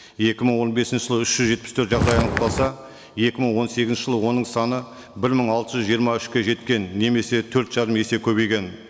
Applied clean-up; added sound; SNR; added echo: none; Walk, footsteps; 0 dB; none.